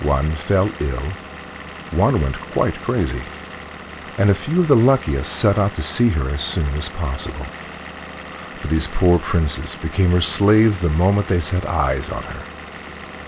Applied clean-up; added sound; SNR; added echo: none; Engine / Vehicle; 14 dB; none.